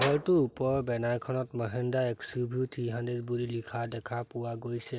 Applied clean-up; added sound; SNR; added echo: none; none; none; none.